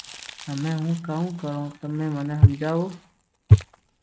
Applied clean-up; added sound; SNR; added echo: neural mask model RNNoise.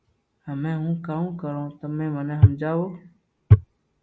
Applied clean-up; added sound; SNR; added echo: none; none; none; none.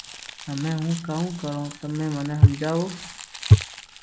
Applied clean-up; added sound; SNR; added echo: none; Crumpling, crinkling; 17 dB; none.